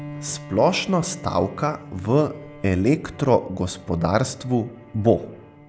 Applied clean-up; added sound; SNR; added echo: none; Bowed string instrument; 18 dB; none.